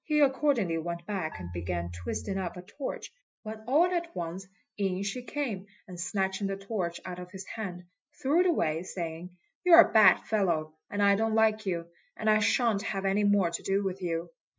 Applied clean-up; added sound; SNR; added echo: classical method Wiener filter.